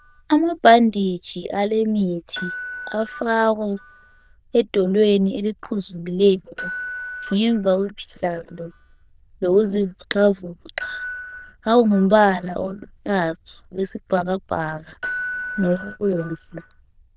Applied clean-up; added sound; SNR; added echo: neural diffusion model UNIVERSE++.